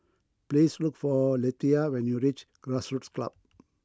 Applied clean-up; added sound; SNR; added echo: none; none; none; none.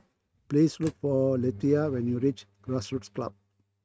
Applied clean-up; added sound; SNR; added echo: neural mask model RNNoise.